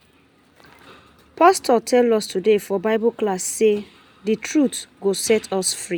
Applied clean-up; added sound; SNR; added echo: none; none; none; none.